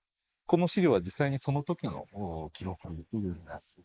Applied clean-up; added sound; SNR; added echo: neural mask model Resemble Enhance denoiser.